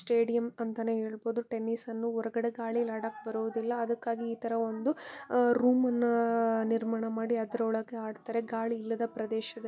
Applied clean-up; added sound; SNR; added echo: none; none; none; none.